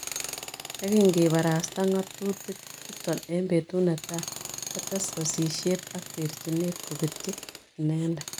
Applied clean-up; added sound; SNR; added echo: none; Tools; 11 dB; none.